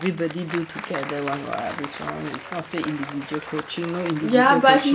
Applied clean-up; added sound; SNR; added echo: none; Applause; 12 dB; none.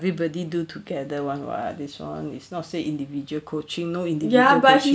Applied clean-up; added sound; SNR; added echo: none; none; none; none.